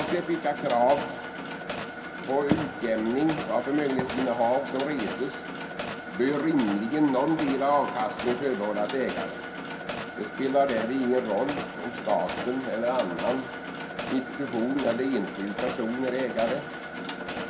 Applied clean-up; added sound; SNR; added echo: none; Mechanisms; 7 dB; reverberation time 0.3 s.